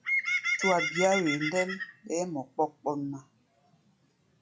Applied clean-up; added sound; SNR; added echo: classical method log-MMSE.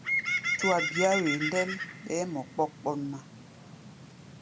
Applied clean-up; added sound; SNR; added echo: none; Bird; 2 dB; none.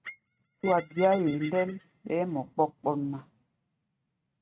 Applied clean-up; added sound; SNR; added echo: neural mask model RNNoise.